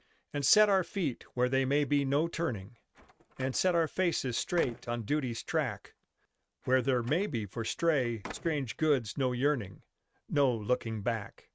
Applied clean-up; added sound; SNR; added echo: neural mask model RNNoise.